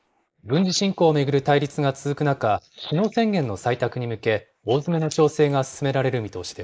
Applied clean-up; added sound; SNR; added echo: neural mask model Resemble Enhance denoiser.